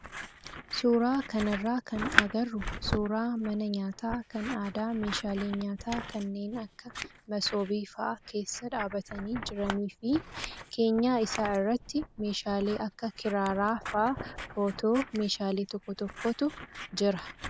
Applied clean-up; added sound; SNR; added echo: none; Scissors; 8 dB; none.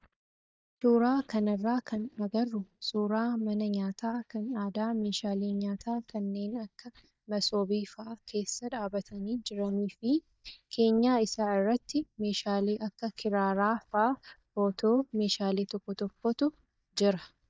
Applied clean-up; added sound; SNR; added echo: neural mask model DeepFilterNet 3.